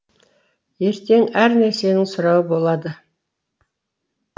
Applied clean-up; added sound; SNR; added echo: none; none; none; none.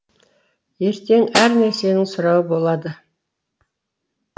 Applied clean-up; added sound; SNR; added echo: none; Snare drum; 8 dB; none.